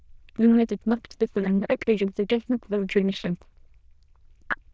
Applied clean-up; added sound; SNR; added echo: neural diffusion model UNIVERSE++.